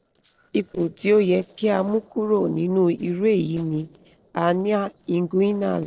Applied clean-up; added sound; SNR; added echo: neural separator model SepFormer DNS4.